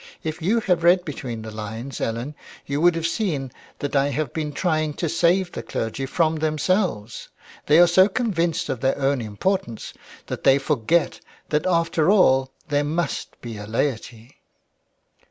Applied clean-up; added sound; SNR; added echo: none; none; none; none.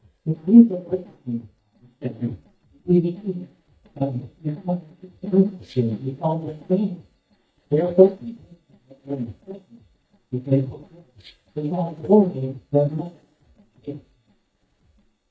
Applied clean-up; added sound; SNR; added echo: neural mask model DeepFilterNet 3.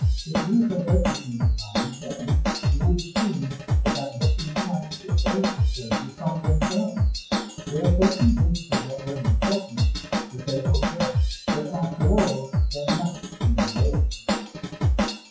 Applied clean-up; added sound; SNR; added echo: classical method WPE with log-MMSE.